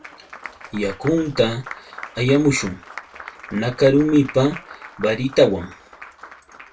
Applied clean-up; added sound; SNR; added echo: none; Applause; 17 dB; reverberation time 0.2 s.